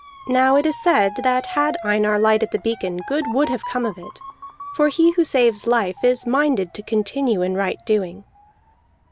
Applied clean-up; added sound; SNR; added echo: none; Motor vehicle (road) / Siren; 16 dB; none.